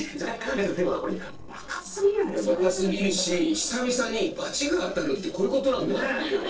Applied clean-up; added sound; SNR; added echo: neural separator model SepFormer DNS4.